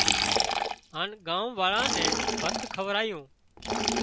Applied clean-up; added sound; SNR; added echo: none; Liquid; -3 dB; none.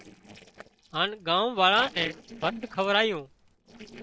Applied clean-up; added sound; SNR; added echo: neural separator model SepFormer DNS4.